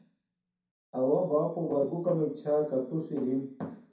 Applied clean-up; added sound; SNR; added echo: none; none; none; reverberation time 0.6 s.